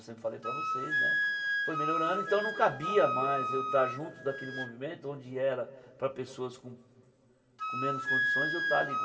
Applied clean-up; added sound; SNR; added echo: none; Wind instrument, woodwind instrument; 0 dB; reverberation time 3.0 s.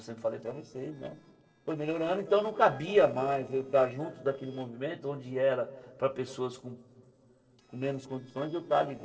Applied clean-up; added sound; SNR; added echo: neural separator model SepFormer DNS4.